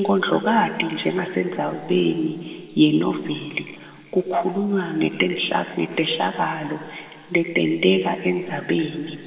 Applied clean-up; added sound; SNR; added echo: none; none; none; reverberation time 2.8 s.